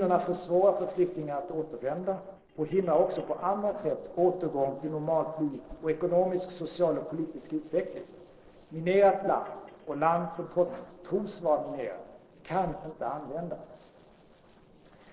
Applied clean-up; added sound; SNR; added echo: neural separator model SepFormer DNS4.